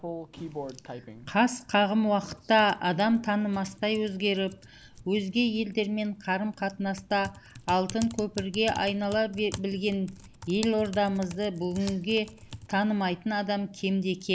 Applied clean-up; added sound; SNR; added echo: none; Typing; 16 dB; none.